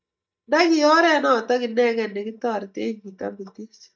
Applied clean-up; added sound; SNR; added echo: neural mask model DeepFilterNet 3.